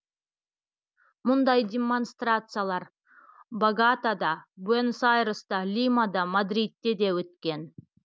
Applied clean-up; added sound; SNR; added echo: none; none; none; none.